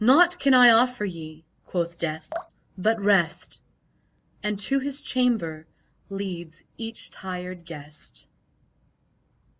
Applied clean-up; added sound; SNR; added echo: none; Drip; 15 dB; none.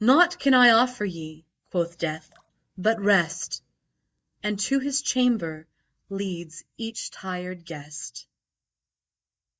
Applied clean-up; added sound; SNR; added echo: neural mask model DeepFilterNet 3.